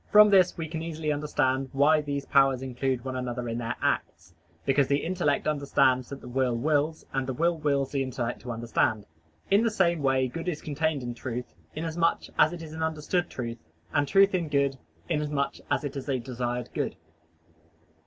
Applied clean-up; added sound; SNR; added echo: none; none; none; none.